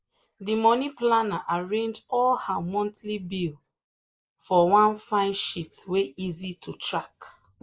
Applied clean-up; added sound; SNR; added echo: neural mask model Resemble Enhance denoiser.